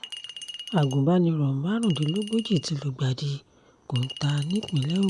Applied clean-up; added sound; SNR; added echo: none; Chink, clink; 16 dB; none.